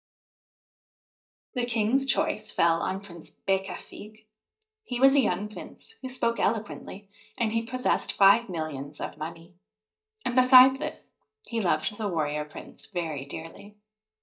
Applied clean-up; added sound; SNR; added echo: neural mask model DeepFilterNet 3.